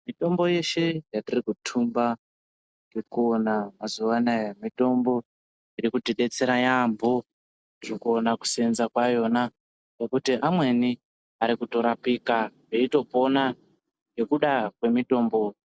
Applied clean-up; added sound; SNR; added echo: none; none; none; none.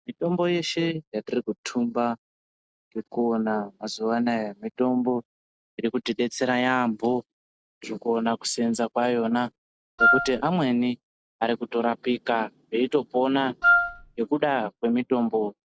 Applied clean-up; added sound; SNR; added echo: none; Wind instrument, woodwind instrument; -4 dB; none.